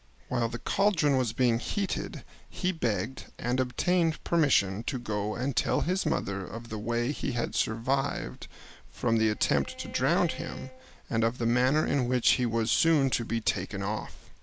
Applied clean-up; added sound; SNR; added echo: none; Bowed string instrument; 19 dB; none.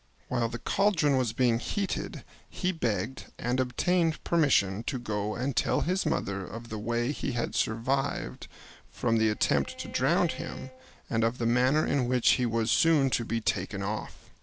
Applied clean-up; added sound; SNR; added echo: neural separator model SepFormer DNS4.